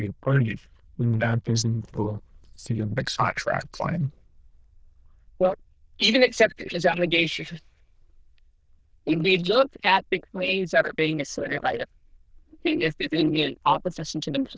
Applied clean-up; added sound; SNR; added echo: neural diffusion model UNIVERSE++.